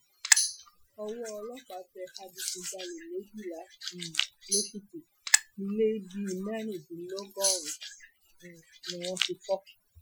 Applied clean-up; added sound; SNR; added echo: classical method Wiener filter.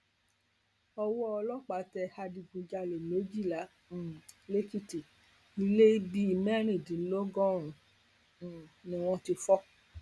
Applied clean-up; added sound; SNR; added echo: none; none; none; none.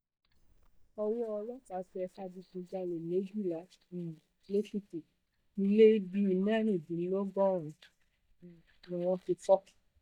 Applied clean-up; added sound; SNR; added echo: neural mask model DeepFilterNet 3.